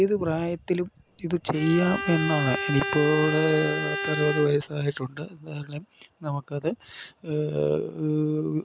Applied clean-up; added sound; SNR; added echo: none; Bowed string instrument; 5 dB; none.